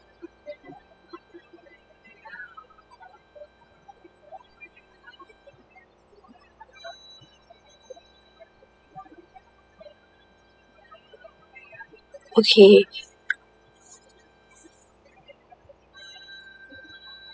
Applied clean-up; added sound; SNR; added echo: classical method spectral subtraction.